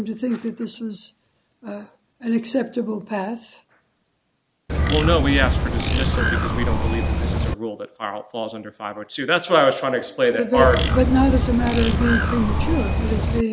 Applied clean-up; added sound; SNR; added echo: none; Bird; -3 dB; none.